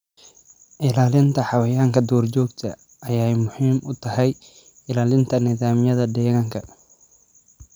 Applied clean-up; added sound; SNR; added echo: none; none; none; none.